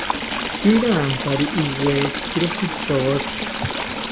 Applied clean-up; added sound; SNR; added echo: none; Stream / Trickle, dribble; 4 dB; reverberation time 0.4 s.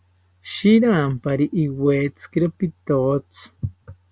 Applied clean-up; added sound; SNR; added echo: none; none; none; none.